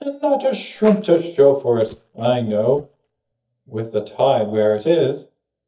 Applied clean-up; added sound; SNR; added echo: neural mask model DeepFilterNet 3.